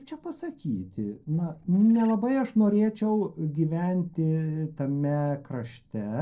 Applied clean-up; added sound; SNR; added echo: neural separator model SepFormer DNS4.